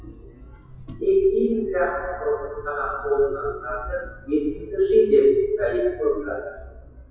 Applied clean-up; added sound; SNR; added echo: classical method WPE with log-MMSE.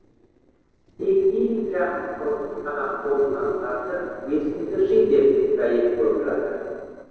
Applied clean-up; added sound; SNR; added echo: neural separator model SepFormer DNS4.